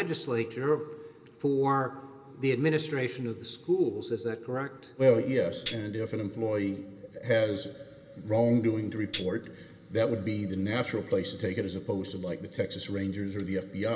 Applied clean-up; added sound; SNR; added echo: none; Tambourine; 13 dB; reverberation time 2.9 s.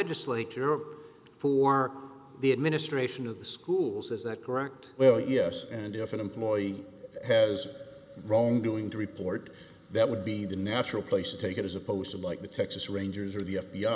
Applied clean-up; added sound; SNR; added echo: none; none; none; none.